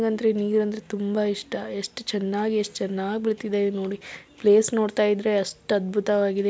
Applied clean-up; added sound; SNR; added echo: none; none; none; none.